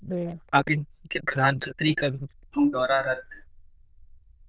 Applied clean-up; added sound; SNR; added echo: neural diffusion model UNIVERSE++.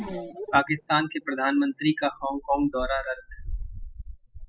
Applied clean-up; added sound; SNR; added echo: classical method spectral subtraction.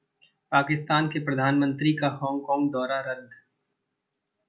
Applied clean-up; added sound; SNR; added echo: none; none; none; none.